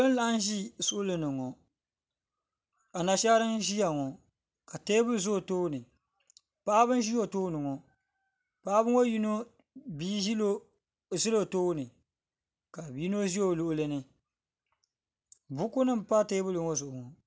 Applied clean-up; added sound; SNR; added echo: none; none; none; none.